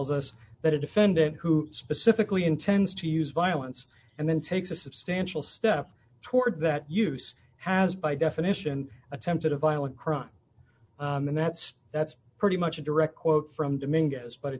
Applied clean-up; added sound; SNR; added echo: none; none; none; none.